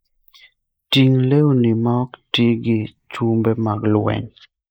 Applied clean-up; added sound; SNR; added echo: neural mask model Resemble Enhance denoiser.